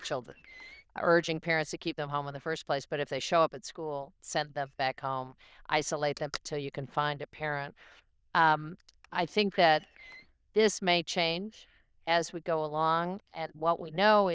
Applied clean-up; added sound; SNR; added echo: neural diffusion model UNIVERSE++.